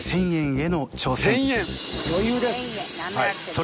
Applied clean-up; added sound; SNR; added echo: none; none; none; none.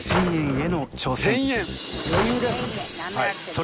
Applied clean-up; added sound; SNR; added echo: none; Drawer open or close; 5 dB; none.